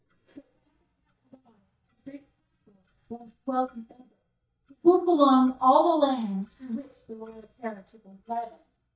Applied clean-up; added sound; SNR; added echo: neural mask model DeepFilterNet 3.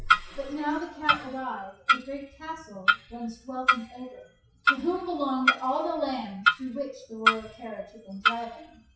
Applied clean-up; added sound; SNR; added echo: classical method WPE with log-MMSE.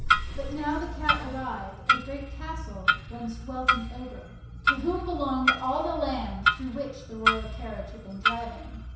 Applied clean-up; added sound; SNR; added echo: none; Clock; -4 dB; reverberation time 0.7 s.